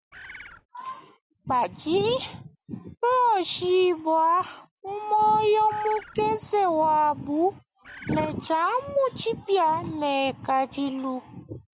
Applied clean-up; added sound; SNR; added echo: none; Bird; 18 dB; none.